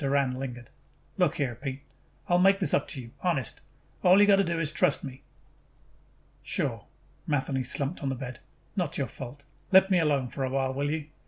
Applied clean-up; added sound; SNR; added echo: none; none; none; none.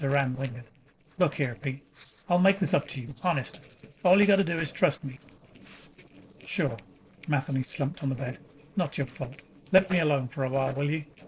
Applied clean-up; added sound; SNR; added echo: neural separator model SepFormer DNS4.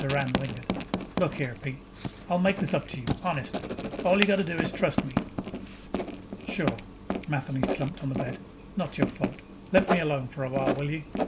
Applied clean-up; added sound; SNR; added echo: none; Writing; 2 dB; none.